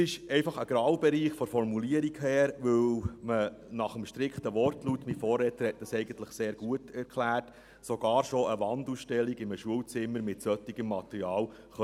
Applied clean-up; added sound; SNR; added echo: none; none; none; none.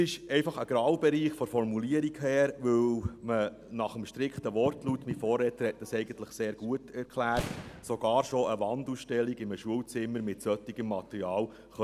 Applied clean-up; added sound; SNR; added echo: none; Boom; 12 dB; none.